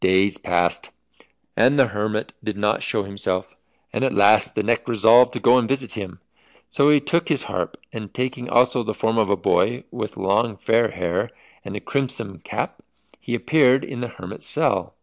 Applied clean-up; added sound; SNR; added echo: none; none; none; none.